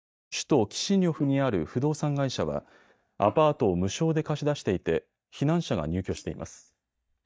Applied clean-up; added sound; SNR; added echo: neural mask model DeepFilterNet 3.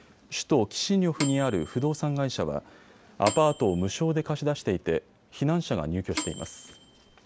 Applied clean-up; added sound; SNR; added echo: none; Microwave oven / Bell; 11 dB; none.